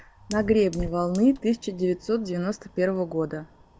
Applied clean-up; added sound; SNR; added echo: none; Fire; 17 dB; none.